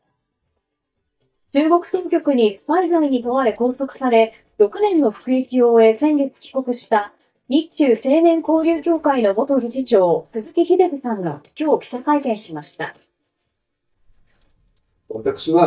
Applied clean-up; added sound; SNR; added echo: neural mask model DeepFilterNet 3.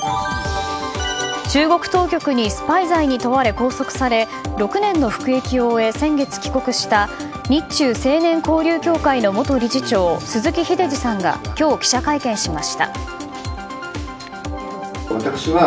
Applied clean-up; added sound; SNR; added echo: none; none; none; none.